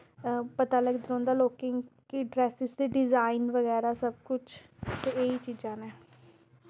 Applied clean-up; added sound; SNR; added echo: none; none; none; none.